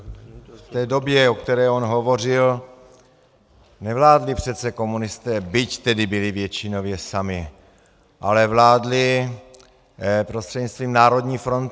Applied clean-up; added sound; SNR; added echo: none; none; none; none.